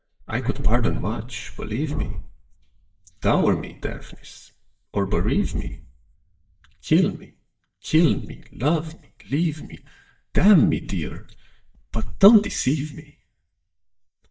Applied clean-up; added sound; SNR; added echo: neural mask model DeepFilterNet 3.